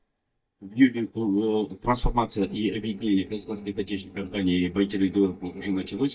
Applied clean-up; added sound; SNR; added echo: neural mask model DeepFilterNet 3.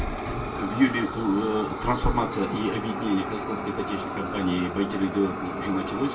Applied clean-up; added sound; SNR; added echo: none; Fire; 5 dB; reverberation time 0.2 s.